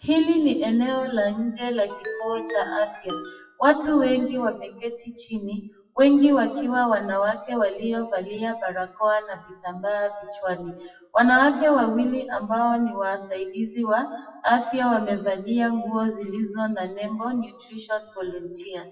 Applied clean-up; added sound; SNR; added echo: classical method WPE with log-MMSE.